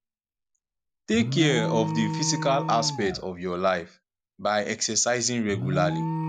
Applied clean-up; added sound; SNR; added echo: none; Alarm; 5 dB; none.